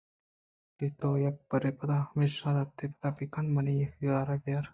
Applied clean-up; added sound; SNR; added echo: neural mask model DeepFilterNet 3.